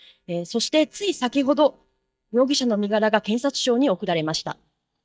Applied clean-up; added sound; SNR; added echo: neural mask model DeepFilterNet 3.